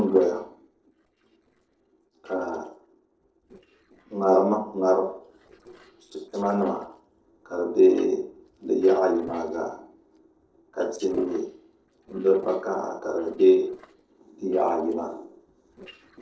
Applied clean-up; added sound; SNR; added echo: neural separator model SepFormer DNS4.